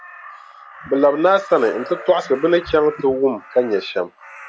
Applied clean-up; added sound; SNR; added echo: none; Crow; 17 dB; none.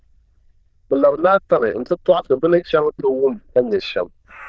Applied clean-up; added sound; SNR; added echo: neural diffusion model UNIVERSE++.